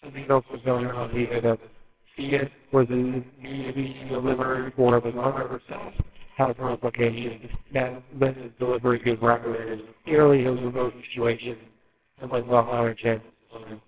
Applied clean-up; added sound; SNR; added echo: neural separator model SepFormer WHAMR!.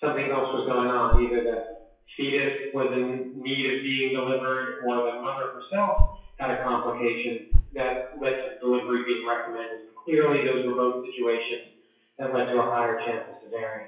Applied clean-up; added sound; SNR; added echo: classical method WPE with log-MMSE.